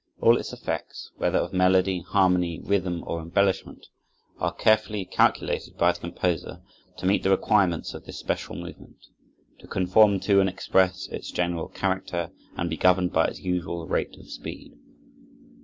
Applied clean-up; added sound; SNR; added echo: none; none; none; none.